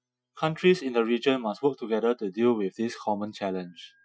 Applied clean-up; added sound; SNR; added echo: classical method Wiener filter.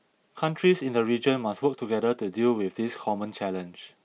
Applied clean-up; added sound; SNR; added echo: none; none; none; none.